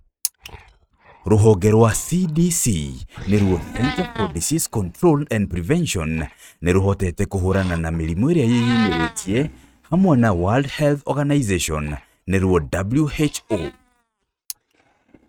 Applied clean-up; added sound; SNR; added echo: neural mask model RNNoise.